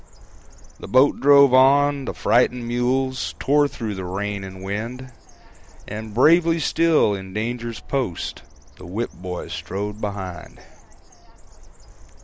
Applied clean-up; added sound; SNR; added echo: none; Bird; 20 dB; none.